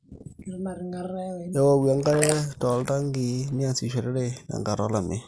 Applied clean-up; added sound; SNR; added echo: neural mask model Resemble Enhance denoiser.